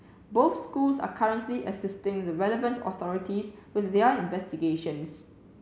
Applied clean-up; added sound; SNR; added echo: none; none; none; none.